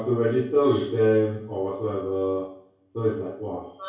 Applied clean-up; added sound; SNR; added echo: none; none; none; reverberation time 0.6 s.